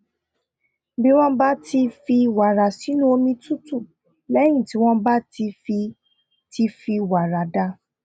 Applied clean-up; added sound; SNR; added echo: none; none; none; none.